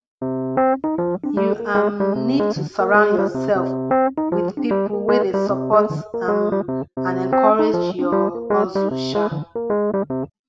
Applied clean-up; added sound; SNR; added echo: none; Piano; -3 dB; none.